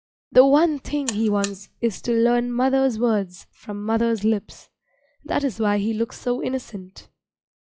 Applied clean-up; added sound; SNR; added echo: classical method log-MMSE.